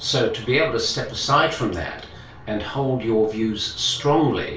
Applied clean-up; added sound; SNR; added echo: none; none; none; reverberation time 0.3 s.